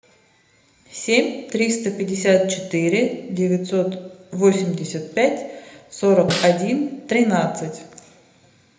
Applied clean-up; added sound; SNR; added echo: none; Snare drum; 9 dB; reverberation time 0.7 s.